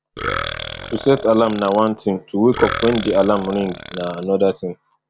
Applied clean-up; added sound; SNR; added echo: none; Burping, eructation; 10 dB; none.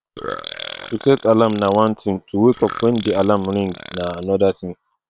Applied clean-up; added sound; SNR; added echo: neural separator model SepFormer WHAM!.